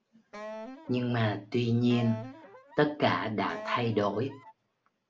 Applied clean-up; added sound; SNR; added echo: none; Wind instrument, woodwind instrument; 15 dB; none.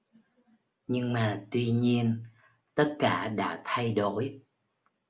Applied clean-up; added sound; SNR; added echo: none; none; none; none.